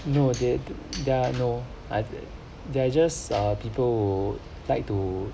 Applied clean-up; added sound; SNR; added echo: none; none; none; none.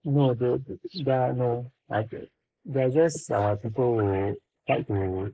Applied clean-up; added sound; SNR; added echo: neural mask model Resemble Enhance denoiser.